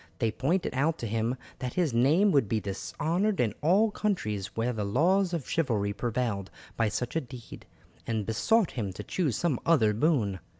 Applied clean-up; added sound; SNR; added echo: none; none; none; none.